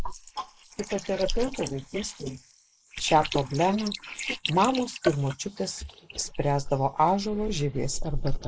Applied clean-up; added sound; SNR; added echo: neural mask model Resemble Enhance denoiser.